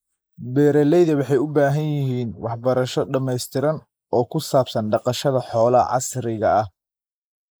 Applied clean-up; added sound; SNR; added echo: neural mask model Resemble Enhance denoiser.